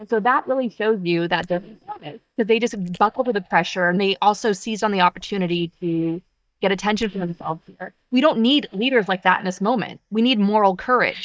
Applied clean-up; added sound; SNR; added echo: neural mask model DeepFilterNet 3.